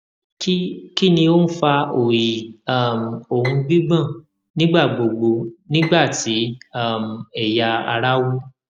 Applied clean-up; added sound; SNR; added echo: none; Bowed string instrument; 17 dB; none.